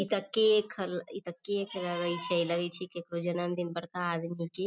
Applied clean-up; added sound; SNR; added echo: none; none; none; none.